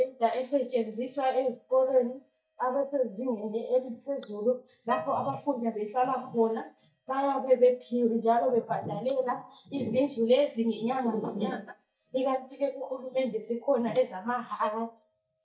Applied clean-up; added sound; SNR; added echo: neural mask model DeepFilterNet 3.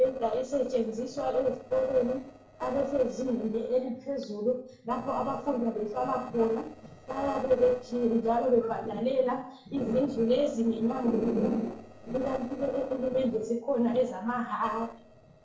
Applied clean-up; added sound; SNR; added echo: neural separator model SepFormer DNS4.